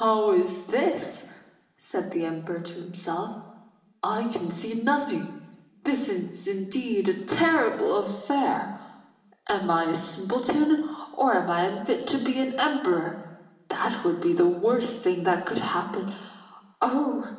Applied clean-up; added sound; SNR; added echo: none; none; none; reverberation time 1.1 s.